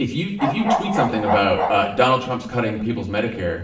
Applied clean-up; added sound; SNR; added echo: none; Bark; 3 dB; reverberation time 0.7 s.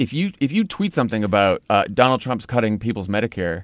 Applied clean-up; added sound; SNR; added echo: none; none; none; none.